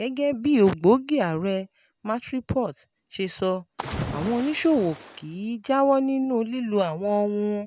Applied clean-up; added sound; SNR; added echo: none; Splash, splatter; 11 dB; none.